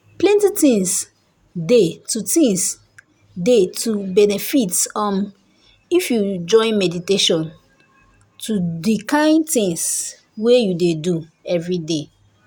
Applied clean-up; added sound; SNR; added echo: none; none; none; none.